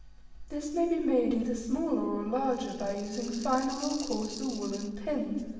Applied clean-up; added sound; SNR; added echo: none; Rattle (instrument); 14 dB; reverberation time 1.1 s.